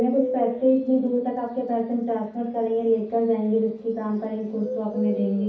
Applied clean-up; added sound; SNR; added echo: none; Bird; 12 dB; reverberation time 0.6 s.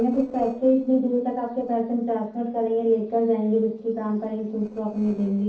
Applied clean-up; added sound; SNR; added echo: neural separator model SepFormer DNS4.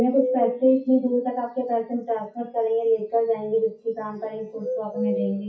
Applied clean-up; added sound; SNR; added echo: classical method WPE with log-MMSE.